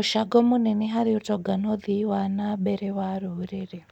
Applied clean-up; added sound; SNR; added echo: none; none; none; none.